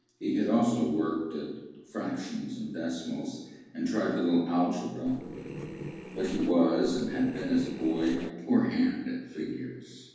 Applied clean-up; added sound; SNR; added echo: neural separator model SepFormer DNS4.